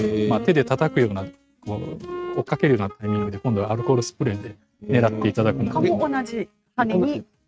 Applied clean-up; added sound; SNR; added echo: neural mask model RNNoise.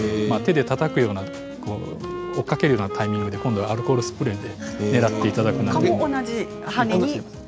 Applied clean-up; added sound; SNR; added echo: none; Wind instrument, woodwind instrument; 11 dB; none.